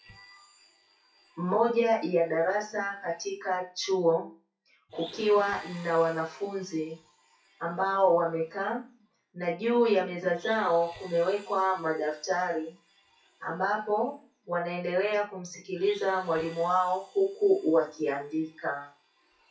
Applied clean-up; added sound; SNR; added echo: classical method WPE with log-MMSE.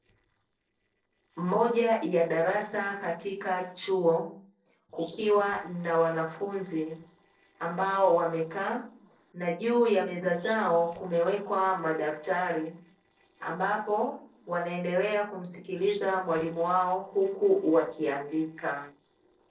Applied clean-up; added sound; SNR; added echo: neural separator model SepFormer DNS4.